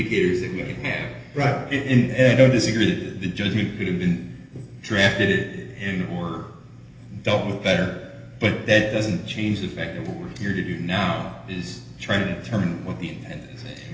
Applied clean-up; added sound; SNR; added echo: none; none; none; reverberation time 1.4 s.